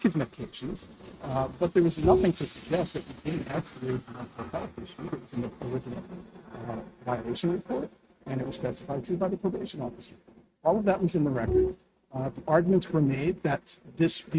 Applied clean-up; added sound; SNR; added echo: neural mask model RNNoise.